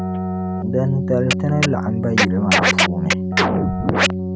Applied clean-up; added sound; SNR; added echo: none; Scratching (performance technique) + Keyboard (musical); -4 dB; none.